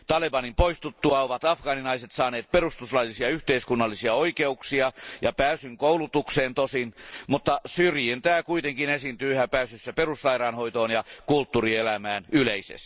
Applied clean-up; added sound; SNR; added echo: none; none; none; none.